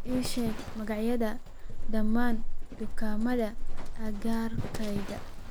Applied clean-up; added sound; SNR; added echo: none; Livestock, farm animals, working animals; -5 dB; none.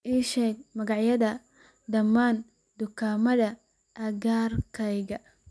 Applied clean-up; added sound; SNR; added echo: none; none; none; none.